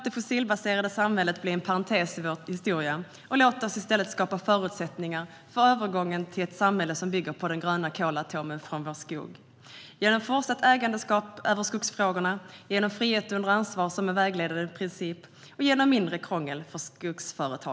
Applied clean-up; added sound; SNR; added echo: none; none; none; none.